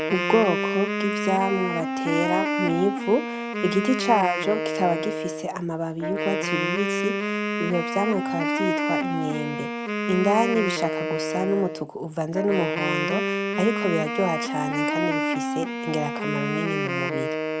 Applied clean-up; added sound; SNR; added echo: none; Wind instrument, woodwind instrument; 1 dB; none.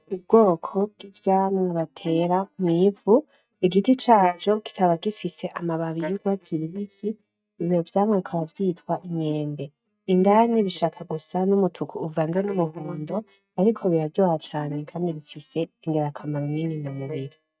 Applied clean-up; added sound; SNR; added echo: neural mask model DeepFilterNet 3.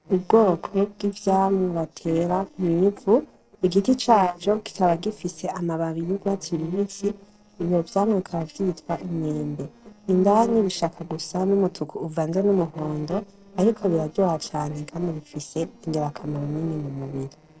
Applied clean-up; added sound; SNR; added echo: neural separator model SepFormer DNS4.